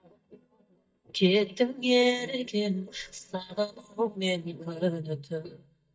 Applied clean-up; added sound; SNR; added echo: neural mask model DeepFilterNet 3.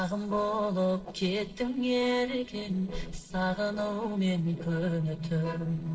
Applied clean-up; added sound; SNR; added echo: neural separator model SepFormer DNS4.